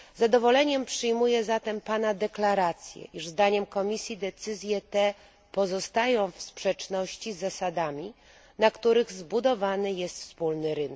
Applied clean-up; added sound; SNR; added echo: none; none; none; none.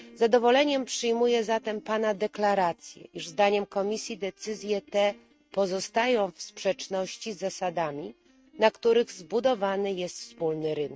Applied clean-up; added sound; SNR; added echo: neural mask model RNNoise.